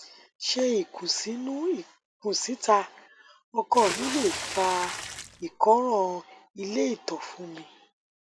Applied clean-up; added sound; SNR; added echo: none; Water / Splash, splatter; 6 dB; none.